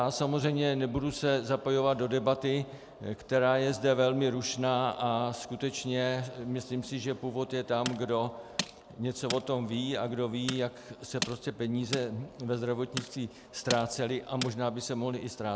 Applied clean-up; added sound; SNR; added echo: none; Tools; 11 dB; none.